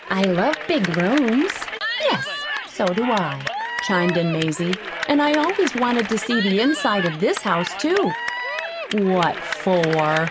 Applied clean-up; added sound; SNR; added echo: none; Cheering / Clapping; 7 dB; none.